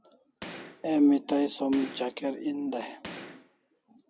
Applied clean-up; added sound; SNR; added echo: none; Gunshot, gunfire; 17 dB; none.